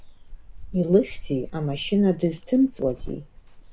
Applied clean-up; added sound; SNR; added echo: none; Dog; 14 dB; none.